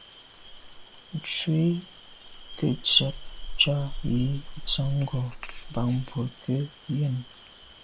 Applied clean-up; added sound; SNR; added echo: none; Rain; 9 dB; none.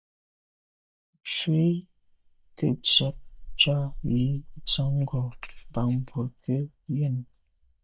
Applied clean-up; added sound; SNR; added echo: neural mask model DeepFilterNet 3.